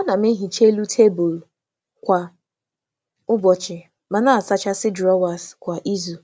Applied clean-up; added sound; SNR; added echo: none; none; none; none.